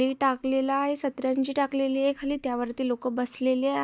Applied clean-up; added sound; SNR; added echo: neural mask model DeepFilterNet 3.